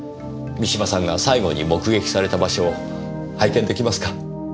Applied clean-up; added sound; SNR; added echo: none; none; none; none.